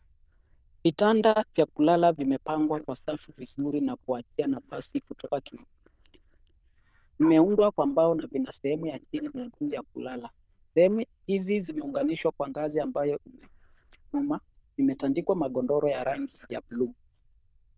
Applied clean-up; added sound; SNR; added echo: neural diffusion model UNIVERSE++.